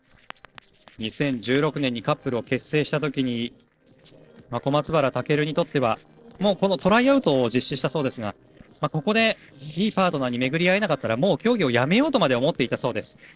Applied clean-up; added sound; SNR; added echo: neural separator model SepFormer DNS4.